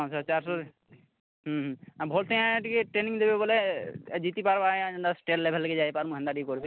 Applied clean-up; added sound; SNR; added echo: none; none; none; none.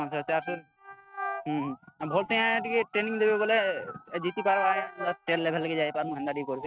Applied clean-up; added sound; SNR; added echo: neural mask model RNNoise.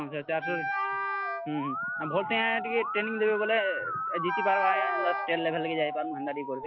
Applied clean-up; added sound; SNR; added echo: classical method log-MMSE.